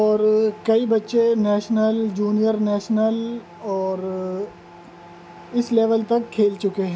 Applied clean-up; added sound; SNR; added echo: none; none; none; none.